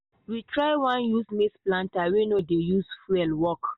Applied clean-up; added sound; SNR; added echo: none; none; none; none.